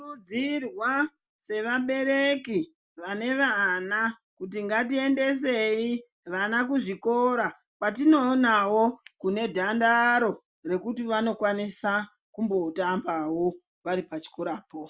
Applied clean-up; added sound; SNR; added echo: none; none; none; none.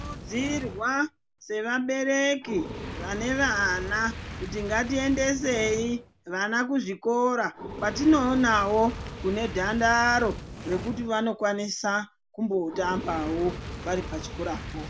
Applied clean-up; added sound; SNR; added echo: none; Fire; 11 dB; none.